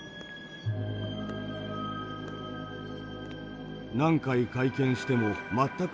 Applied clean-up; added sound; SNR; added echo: none; none; none; none.